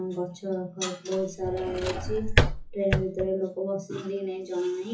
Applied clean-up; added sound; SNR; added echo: classical method WPE with log-MMSE.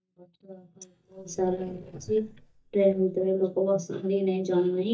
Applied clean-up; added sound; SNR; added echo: neural mask model DeepFilterNet 3.